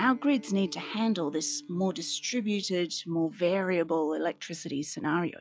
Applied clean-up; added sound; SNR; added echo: classical method log-MMSE.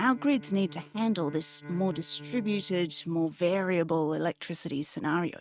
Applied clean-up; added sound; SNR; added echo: neural mask model RNNoise.